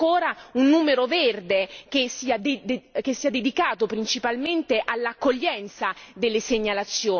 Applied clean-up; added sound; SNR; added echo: none; none; none; none.